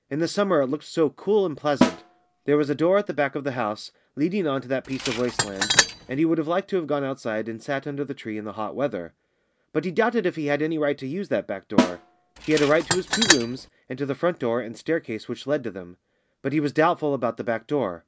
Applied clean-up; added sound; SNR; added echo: none; Snare drum + Tools; 0 dB; none.